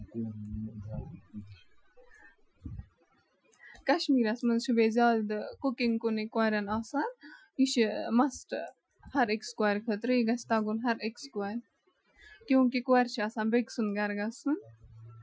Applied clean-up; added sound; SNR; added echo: classical method Wiener filter.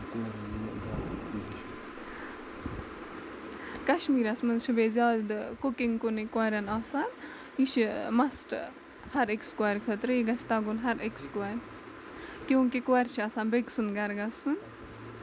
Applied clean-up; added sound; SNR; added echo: none; Explosion; 14 dB; none.